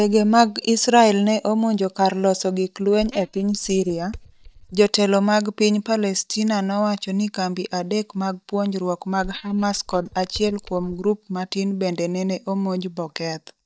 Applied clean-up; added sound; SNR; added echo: neural mask model DeepFilterNet 3.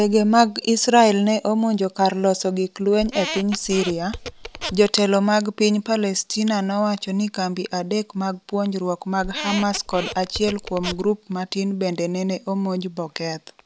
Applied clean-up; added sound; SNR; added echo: none; Squeak; 11 dB; none.